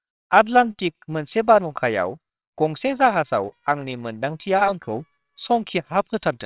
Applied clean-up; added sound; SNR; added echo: neural separator model SepFormer WHAMR!.